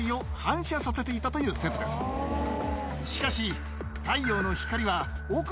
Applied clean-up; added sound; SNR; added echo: none; none; none; none.